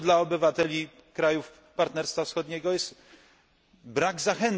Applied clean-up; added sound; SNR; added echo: none; none; none; none.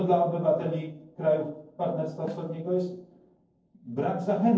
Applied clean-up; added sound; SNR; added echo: neural separator model SepFormer DNS4.